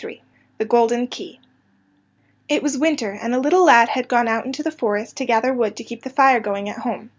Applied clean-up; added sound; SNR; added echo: none; none; none; none.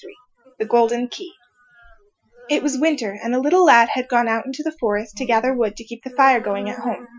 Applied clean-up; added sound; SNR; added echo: classical method Wiener filter.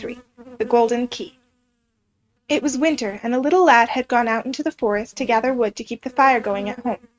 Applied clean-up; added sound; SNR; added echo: neural mask model RNNoise.